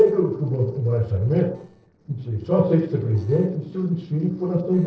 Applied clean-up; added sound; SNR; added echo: neural separator model SepFormer DNS4.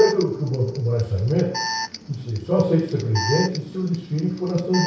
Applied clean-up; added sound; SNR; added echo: none; Alarm; 10 dB; reverberation time 0.6 s.